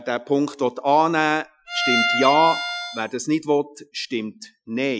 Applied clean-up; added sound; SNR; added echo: classical method Wiener filter.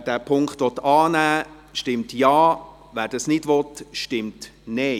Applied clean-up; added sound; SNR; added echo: none; none; none; none.